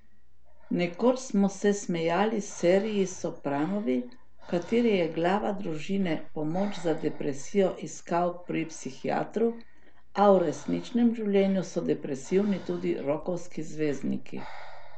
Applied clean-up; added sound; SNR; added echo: none; Breathing; 11 dB; none.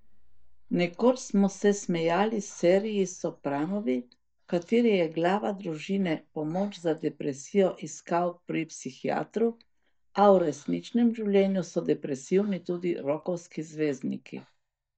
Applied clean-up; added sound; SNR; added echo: neural mask model DeepFilterNet 3.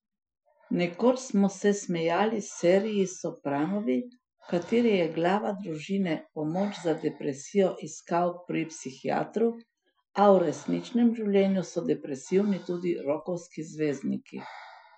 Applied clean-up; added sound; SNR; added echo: classical method Wiener filter.